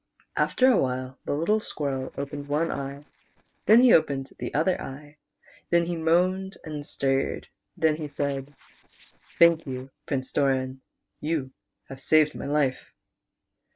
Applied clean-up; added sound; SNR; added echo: neural separator model SepFormer DNS4.